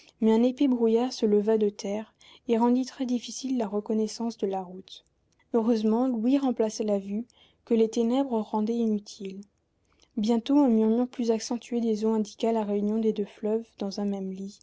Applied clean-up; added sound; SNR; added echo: none; none; none; none.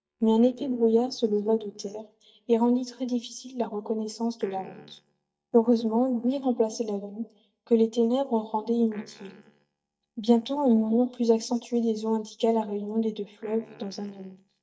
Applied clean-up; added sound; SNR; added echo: neural mask model DeepFilterNet 3.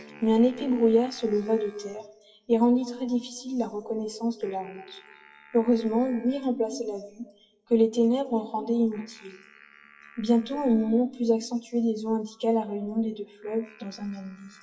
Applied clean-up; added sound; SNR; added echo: classical method WPE with log-MMSE.